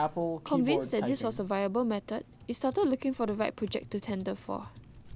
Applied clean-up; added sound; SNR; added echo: none; Typing; 7 dB; none.